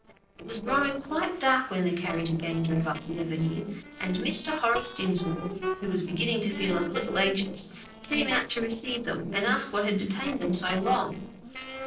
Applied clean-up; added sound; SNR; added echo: neural separator model SepFormer DNS4.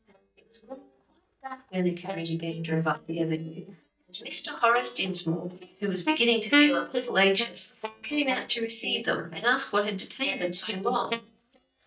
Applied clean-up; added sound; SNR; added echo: neural mask model DeepFilterNet 3.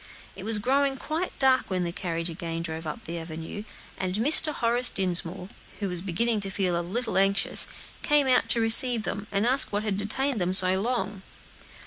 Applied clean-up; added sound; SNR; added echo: none; none; none; none.